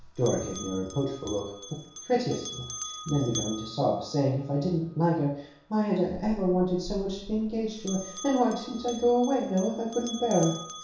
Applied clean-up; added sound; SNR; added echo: none; Bell; 14 dB; reverberation time 0.6 s.